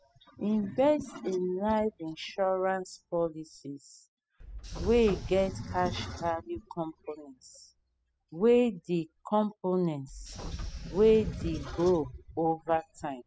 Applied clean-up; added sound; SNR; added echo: classical method spectral subtraction.